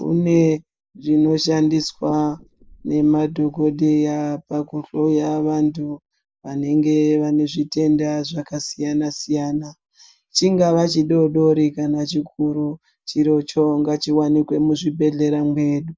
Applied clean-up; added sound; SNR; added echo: neural mask model Resemble Enhance denoiser.